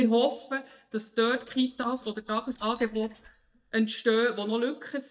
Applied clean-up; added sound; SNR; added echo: neural mask model DeepFilterNet 3.